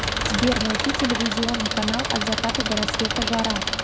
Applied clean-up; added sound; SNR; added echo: none; Engine; -1 dB; none.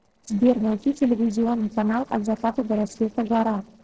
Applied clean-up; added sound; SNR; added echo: neural separator model SepFormer DNS4.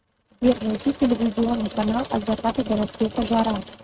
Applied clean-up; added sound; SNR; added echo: neural mask model RNNoise.